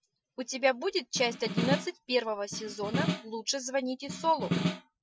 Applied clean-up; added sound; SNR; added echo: classical method Wiener filter.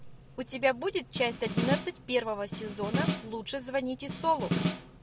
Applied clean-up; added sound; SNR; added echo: none; Snare drum; 2 dB; none.